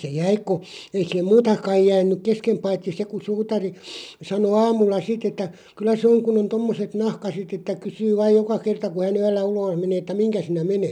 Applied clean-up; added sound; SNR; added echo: none; none; none; none.